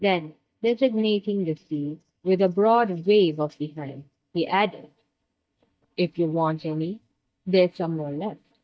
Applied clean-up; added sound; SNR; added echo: neural mask model DeepFilterNet 3.